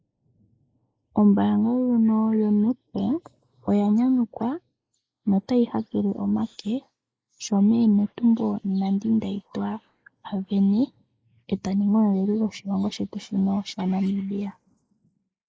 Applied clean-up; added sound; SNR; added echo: neural mask model Resemble Enhance denoiser.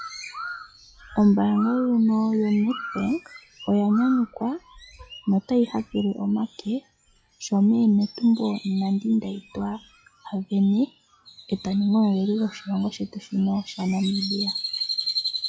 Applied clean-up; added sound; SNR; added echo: classical method log-MMSE.